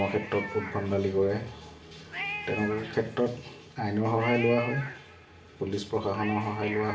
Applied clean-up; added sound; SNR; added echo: none; Cat; 11 dB; reverberation time 0.4 s.